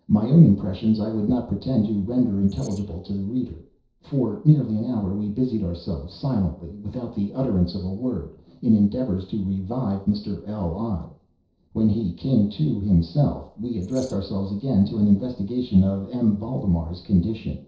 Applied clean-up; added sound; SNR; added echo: neural separator model SepFormer DNS4.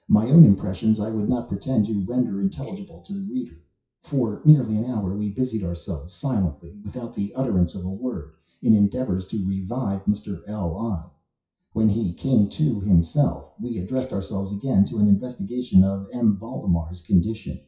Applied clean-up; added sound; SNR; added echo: classical method WPE with log-MMSE.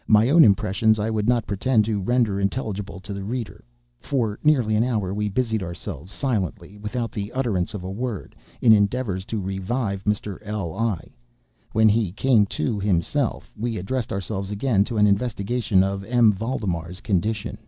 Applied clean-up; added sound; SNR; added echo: none; none; none; none.